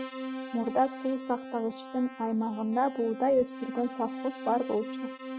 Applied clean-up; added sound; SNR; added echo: neural mask model RNNoise.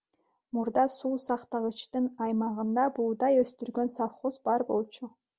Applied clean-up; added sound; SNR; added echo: none; none; none; none.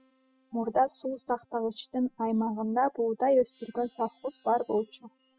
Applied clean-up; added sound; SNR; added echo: classical method spectral subtraction.